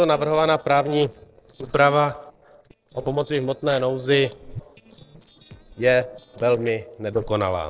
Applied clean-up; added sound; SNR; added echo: neural separator model SepFormer DNS4.